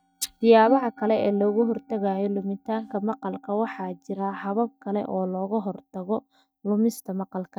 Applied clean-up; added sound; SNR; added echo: neural mask model DeepFilterNet 3.